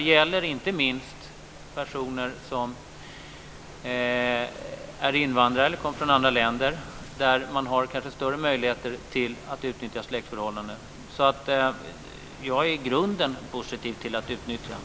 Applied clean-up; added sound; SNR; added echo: none; Waves, surf; 18 dB; none.